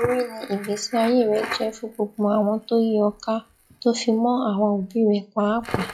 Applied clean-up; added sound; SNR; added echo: classical method log-MMSE.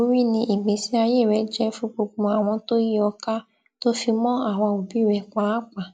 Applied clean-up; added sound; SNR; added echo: none; none; none; none.